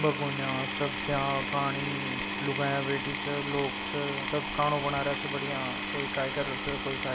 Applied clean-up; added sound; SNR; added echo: none; Power tool; 0 dB; none.